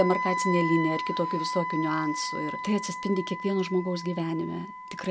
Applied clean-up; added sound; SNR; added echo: none; Wind instrument, woodwind instrument; 5 dB; none.